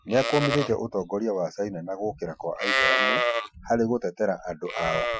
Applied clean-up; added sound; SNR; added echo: classical method Wiener filter.